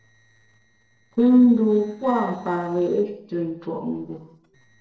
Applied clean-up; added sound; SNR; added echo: neural separator model SepFormer DNS4.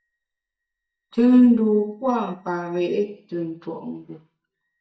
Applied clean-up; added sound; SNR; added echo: neural mask model DeepFilterNet 3.